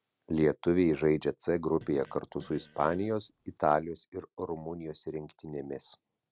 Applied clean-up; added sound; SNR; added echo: neural separator model SepFormer DNS4.